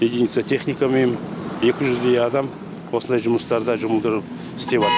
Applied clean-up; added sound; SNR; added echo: none; none; none; none.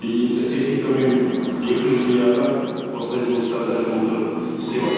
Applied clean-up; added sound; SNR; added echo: none; Alarm / Car; 18 dB; reverberation time 2.1 s.